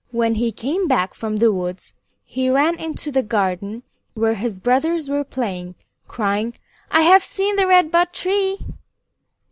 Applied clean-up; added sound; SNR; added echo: none; none; none; none.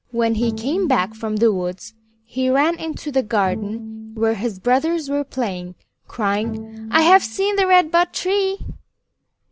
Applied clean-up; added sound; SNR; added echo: none; Bowed string instrument; 15 dB; none.